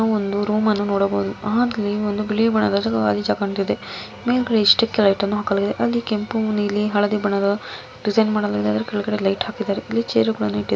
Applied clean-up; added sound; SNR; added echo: none; none; none; none.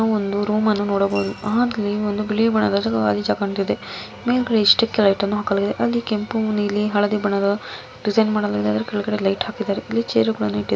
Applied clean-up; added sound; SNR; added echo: none; Coin (dropping) / Glass; 19 dB; none.